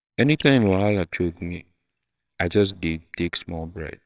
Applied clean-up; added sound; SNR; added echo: neural separator model SepFormer WHAMR!.